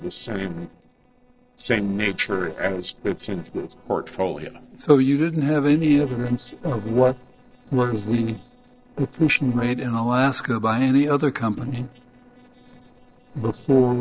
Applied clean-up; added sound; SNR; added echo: neural separator model SepFormer DNS4.